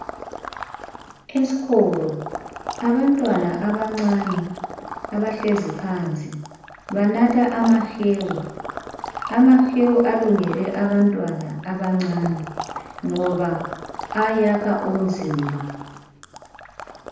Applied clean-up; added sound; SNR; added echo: none; Water / Liquid; 13 dB; reverberation time 0.9 s.